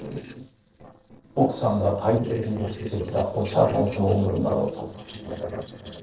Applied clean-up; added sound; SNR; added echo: neural separator model SepFormer DNS4.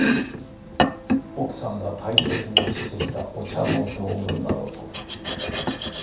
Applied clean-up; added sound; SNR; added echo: none; Domestic sounds, home sounds; -4 dB; reverberation time 0.7 s.